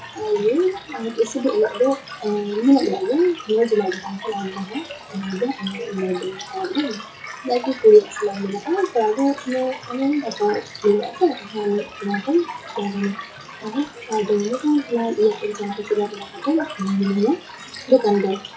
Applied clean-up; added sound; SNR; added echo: classical method WPE with log-MMSE.